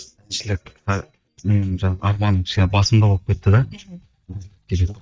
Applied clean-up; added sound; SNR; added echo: neural mask model DeepFilterNet 3.